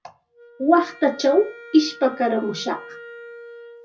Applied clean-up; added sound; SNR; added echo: none; Wind instrument, woodwind instrument; 20 dB; reverberation time 0.4 s.